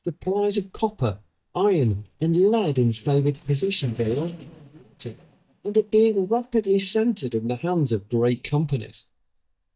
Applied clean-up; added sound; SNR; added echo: neural mask model DeepFilterNet 3.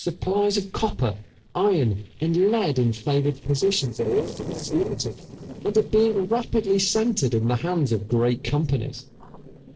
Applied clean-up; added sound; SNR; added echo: neural separator model SepFormer DNS4.